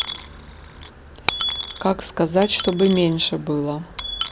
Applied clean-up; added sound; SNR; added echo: none; Coin (dropping) / Dishes, pots, and pans; 8 dB; none.